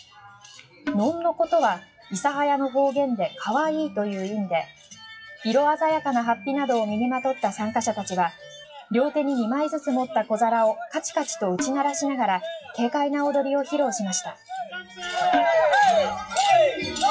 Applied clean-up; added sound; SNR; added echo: classical method WPE with log-MMSE.